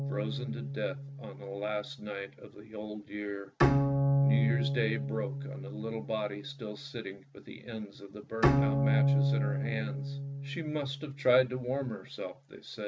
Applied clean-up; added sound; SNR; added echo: none; Bowed string instrument; -4 dB; none.